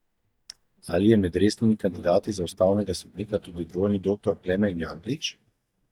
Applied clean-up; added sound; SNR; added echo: neural mask model DeepFilterNet 3.